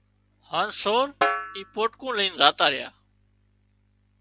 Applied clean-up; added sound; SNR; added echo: none; Snare drum; 5 dB; none.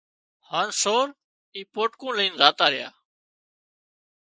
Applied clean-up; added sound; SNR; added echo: neural mask model Resemble Enhance denoiser.